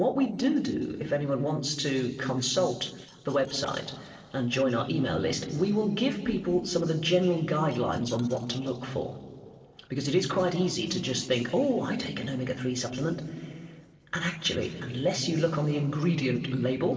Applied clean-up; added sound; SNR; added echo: neural separator model SepFormer DNS4.